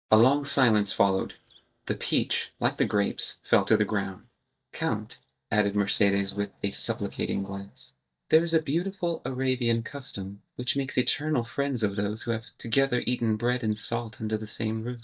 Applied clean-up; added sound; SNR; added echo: neural mask model DeepFilterNet 3.